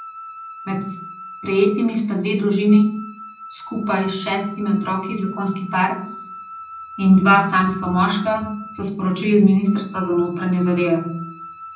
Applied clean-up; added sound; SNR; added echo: none; Wind instrument, woodwind instrument; 17 dB; reverberation time 0.6 s.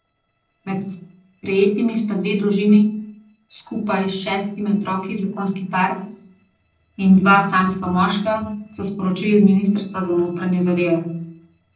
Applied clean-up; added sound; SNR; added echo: neural separator model SepFormer DNS4.